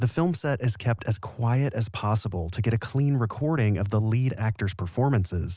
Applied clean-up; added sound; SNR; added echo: none; none; none; none.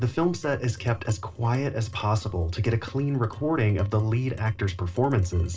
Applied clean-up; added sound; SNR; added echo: neural separator model SepFormer DNS4.